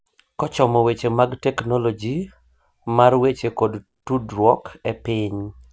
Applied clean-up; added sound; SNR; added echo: none; none; none; none.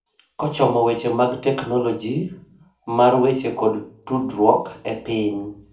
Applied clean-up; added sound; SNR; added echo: none; none; none; reverberation time 0.4 s.